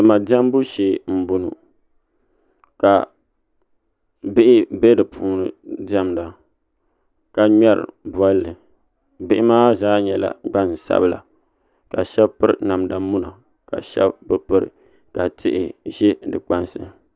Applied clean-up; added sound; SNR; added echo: none; none; none; none.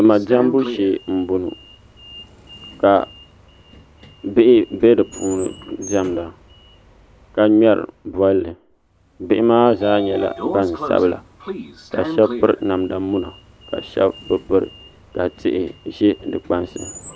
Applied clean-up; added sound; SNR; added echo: none; Sliding door; 15 dB; none.